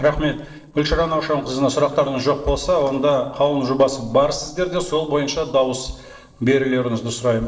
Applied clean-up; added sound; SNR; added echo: neural separator model SepFormer DNS4.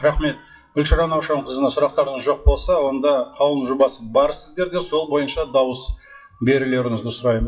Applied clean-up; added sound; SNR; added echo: classical method WPE with log-MMSE.